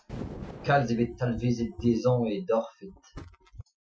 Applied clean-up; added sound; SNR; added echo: classical method Wiener filter.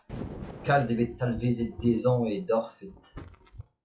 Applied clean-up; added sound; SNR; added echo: classical method log-MMSE.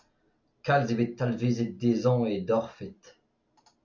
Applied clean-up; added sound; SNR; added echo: none; none; none; none.